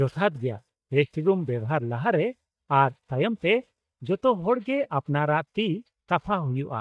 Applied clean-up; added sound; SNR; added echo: neural mask model DeepFilterNet 3.